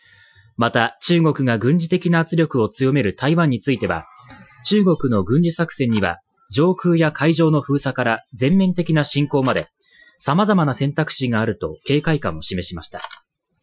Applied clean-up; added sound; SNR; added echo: classical method Wiener filter.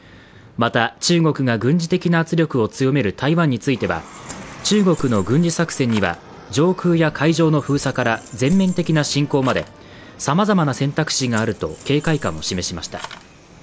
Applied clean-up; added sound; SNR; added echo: none; Keys jangling; 18 dB; none.